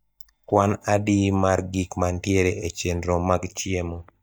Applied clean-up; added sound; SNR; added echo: neural mask model DeepFilterNet 3.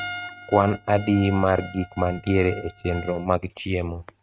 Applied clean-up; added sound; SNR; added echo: neural mask model RNNoise.